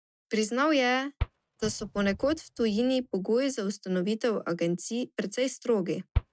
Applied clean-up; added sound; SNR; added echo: neural mask model RNNoise.